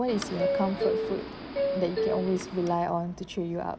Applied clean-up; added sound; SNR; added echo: none; Subway, metro, underground; 0 dB; none.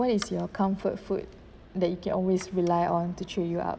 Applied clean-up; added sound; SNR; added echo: none; none; none; none.